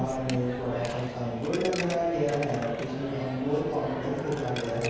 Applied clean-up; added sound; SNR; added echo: none; Coin (dropping); 8 dB; reverberation time 1.2 s.